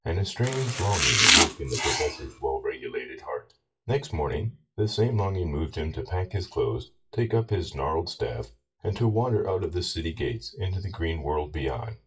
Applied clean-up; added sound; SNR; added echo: classical method WPE with log-MMSE.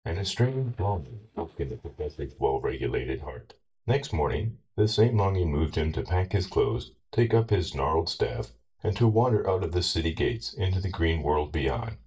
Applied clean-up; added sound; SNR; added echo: neural mask model DeepFilterNet 3.